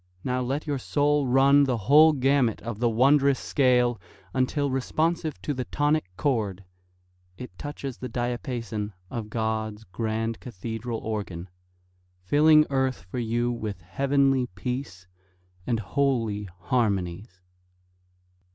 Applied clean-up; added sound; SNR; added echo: none; none; none; none.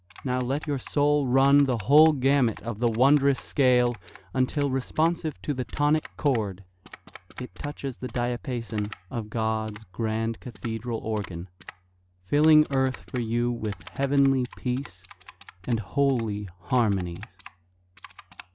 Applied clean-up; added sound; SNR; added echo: none; Typing; 16 dB; none.